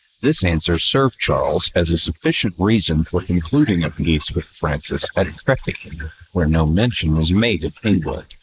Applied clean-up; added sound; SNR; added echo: neural mask model Resemble Enhance denoiser.